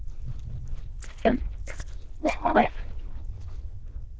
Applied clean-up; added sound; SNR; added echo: neural diffusion model UNIVERSE++.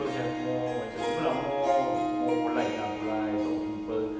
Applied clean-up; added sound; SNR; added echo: none; Harp; -1 dB; none.